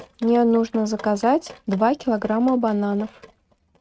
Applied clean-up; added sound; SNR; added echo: neural mask model RNNoise.